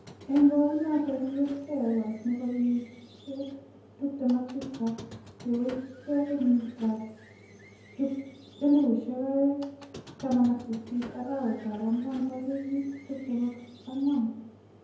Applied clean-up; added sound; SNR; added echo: none; Squeak; 20 dB; reverberation time 0.9 s.